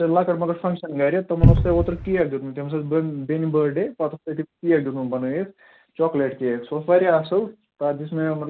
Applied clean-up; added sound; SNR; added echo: none; Cupboard open or close; -5 dB; none.